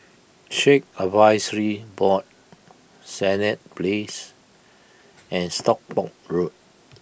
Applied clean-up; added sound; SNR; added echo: none; none; none; none.